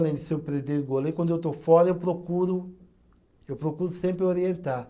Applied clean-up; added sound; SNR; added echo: none; none; none; none.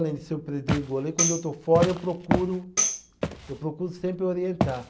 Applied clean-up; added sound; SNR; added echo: none; Walk, footsteps + Tambourine; 2 dB; none.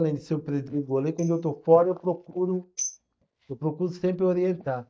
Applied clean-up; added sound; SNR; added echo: neural mask model DeepFilterNet 3.